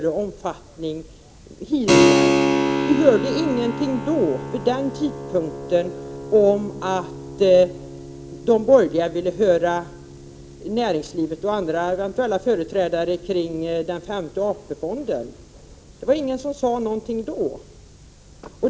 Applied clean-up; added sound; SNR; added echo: none; Keyboard (musical); 5 dB; none.